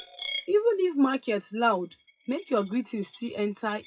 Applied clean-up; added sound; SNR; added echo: classical method WPE with log-MMSE.